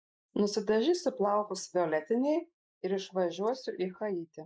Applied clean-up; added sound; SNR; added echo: neural mask model Resemble Enhance denoiser.